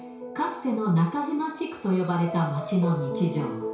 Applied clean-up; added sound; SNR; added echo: none; none; none; reverberation time 0.6 s.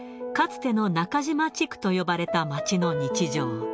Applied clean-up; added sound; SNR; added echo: none; none; none; none.